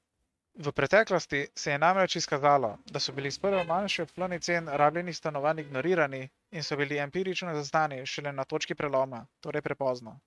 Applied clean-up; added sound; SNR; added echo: neural mask model RNNoise.